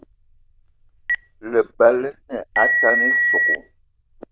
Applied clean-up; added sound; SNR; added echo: neural diffusion model UNIVERSE++.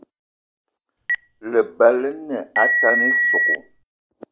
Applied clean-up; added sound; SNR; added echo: none; Telephone; -2 dB; none.